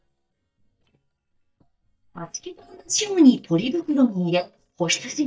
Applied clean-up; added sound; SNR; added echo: neural mask model DeepFilterNet 3.